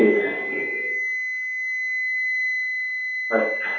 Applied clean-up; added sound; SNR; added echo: none; Wind instrument, woodwind instrument; -1 dB; reverberation time 0.6 s.